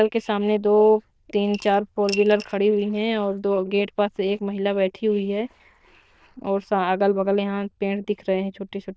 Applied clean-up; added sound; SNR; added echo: neural diffusion model UNIVERSE++.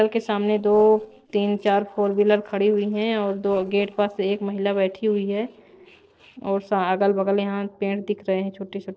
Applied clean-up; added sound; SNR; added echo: neural separator model SepFormer DNS4.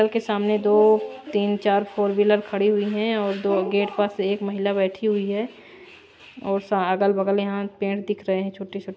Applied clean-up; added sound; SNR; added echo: none; none; none; none.